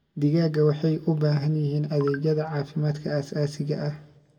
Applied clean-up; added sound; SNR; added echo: none; none; none; reverberation time 1.1 s.